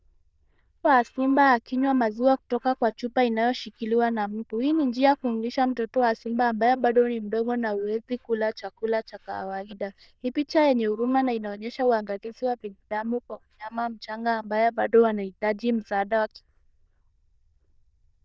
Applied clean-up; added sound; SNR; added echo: neural diffusion model UNIVERSE++.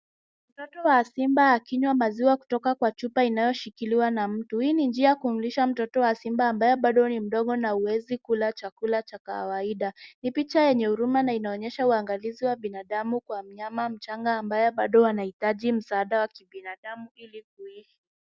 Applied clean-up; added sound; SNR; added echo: none; none; none; none.